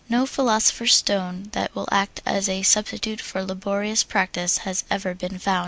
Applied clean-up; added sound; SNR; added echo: none; none; none; none.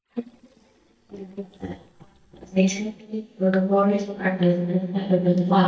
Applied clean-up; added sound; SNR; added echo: neural mask model DeepFilterNet 3.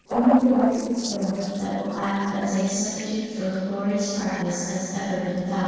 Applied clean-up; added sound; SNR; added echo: neural separator model SepFormer DNS4.